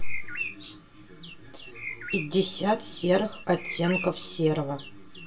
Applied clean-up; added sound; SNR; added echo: none; Bird; 14 dB; reverberation time 0.1 s.